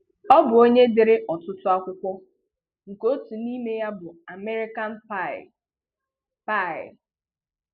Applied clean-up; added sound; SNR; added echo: none; none; none; none.